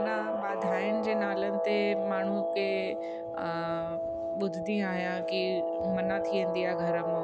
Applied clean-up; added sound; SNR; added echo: none; Guitar; -2 dB; none.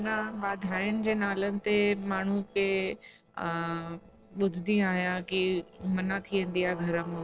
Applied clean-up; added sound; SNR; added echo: neural separator model SepFormer DNS4.